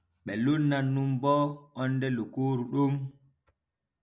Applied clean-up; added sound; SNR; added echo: none; none; none; none.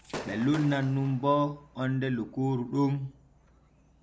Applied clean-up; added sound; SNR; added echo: none; Gunshot, gunfire / Fireworks; 17 dB; none.